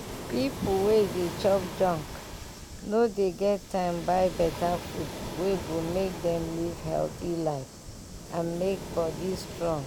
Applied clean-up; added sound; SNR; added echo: none; Waves, surf; 9 dB; none.